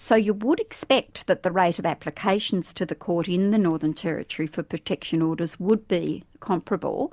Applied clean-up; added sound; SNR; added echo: none; none; none; none.